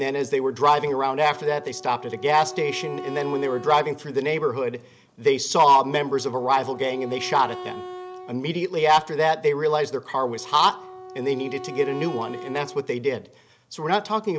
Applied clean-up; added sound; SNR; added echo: none; Wind instrument, woodwind instrument; 16 dB; none.